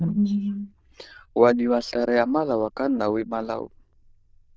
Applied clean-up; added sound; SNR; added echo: neural diffusion model UNIVERSE++.